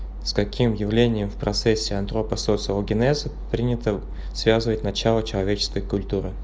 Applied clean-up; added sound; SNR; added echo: none; none; none; none.